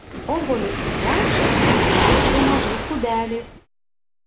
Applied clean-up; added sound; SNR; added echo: none; Waves, surf; -5 dB; none.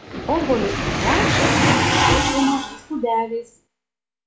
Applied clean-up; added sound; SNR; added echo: classical method log-MMSE.